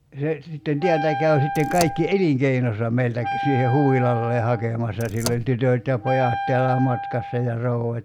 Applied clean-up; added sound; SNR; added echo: none; Wind instrument, woodwind instrument + Car; 8 dB; none.